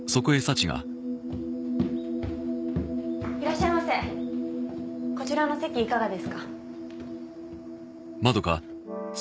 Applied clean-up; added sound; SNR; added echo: none; none; none; none.